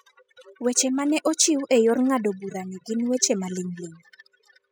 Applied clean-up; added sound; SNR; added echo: classical method spectral subtraction.